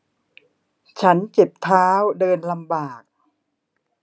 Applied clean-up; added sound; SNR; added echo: none; none; none; none.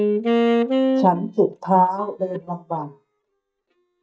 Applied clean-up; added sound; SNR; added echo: neural mask model DeepFilterNet 3.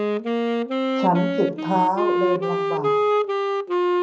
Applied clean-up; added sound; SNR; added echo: none; Wind instrument, woodwind instrument; -4 dB; reverberation time 0.6 s.